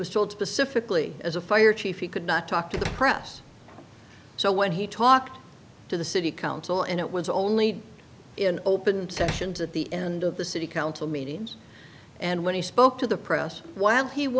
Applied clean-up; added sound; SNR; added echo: none; Slam; 13 dB; none.